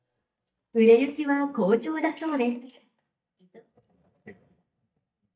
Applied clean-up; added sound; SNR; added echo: neural mask model DeepFilterNet 3.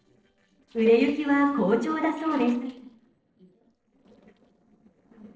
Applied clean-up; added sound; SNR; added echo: neural separator model SepFormer DNS4.